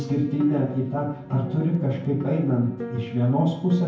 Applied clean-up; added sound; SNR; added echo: none; Piano; 14 dB; reverberation time 0.9 s.